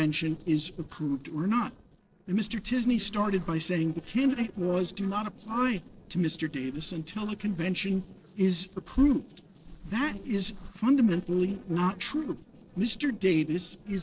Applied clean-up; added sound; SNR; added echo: neural separator model SepFormer DNS4.